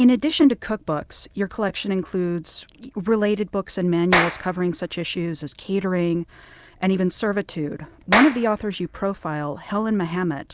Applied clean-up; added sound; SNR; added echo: none; Clapping; 4 dB; none.